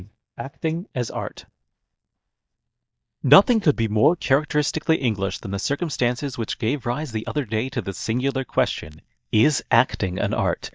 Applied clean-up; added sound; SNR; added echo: neural mask model DeepFilterNet 3.